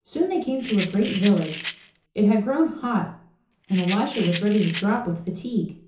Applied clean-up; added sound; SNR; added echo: none; Rattle; 11 dB; reverberation time 0.6 s.